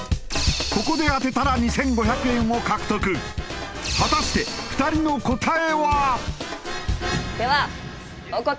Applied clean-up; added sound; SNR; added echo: none; none; none; none.